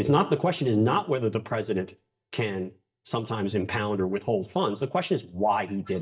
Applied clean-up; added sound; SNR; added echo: neural mask model DeepFilterNet 3.